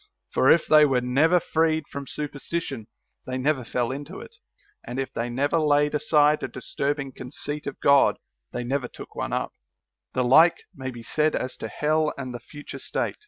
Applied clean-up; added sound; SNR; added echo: none; none; none; none.